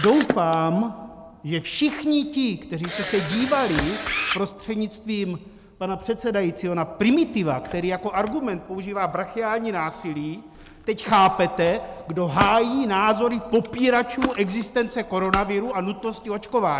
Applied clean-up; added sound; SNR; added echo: none; Camera; 11 dB; none.